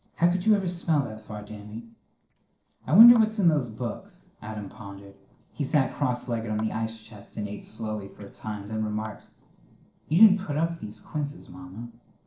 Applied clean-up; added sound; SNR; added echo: neural separator model SepFormer DNS4.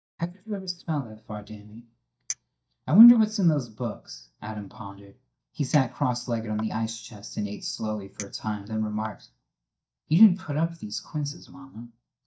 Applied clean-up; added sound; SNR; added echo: neural mask model DeepFilterNet 3.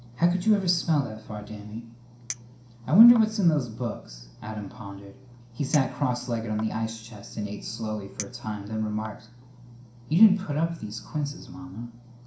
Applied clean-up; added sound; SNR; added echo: none; Chink, clink; 19 dB; reverberation time 0.5 s.